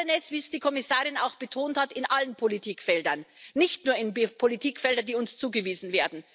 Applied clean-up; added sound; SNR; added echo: none; none; none; none.